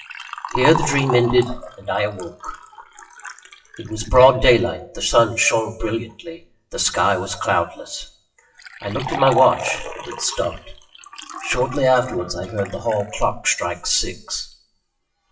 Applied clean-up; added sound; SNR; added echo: classical method WPE with log-MMSE.